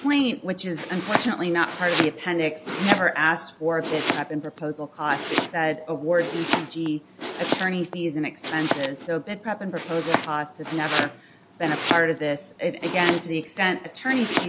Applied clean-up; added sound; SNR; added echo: none; Domestic sounds, home sounds; 5 dB; none.